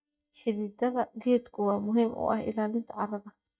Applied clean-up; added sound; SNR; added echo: neural mask model DeepFilterNet 3.